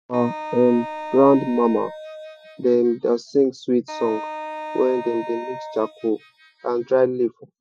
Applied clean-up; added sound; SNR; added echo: classical method Wiener filter.